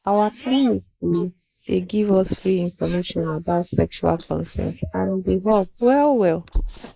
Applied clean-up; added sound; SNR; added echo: neural mask model Resemble Enhance denoiser.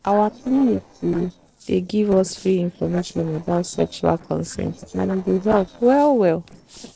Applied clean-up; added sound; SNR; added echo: neural separator model SepFormer DNS4.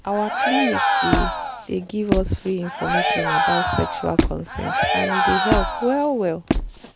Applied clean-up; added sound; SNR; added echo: none; Cheering + Squeak; -3 dB; none.